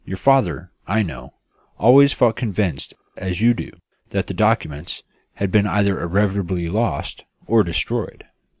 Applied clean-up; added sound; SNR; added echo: none; none; none; none.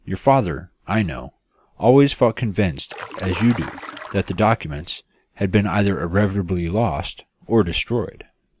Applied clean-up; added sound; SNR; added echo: none; Stream; 13 dB; none.